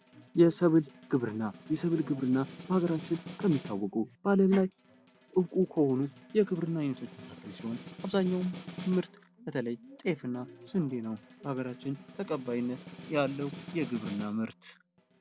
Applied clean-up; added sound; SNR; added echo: none; Snare drum; 17 dB; none.